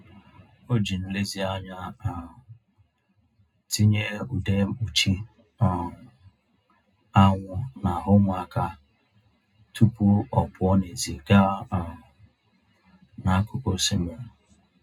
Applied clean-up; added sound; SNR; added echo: none; none; none; reverberation time 0.2 s.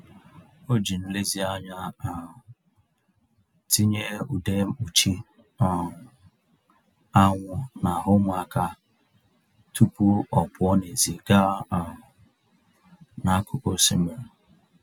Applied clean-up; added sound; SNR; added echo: none; none; none; none.